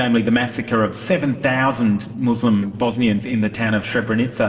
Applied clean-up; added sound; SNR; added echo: neural separator model SepFormer DNS4.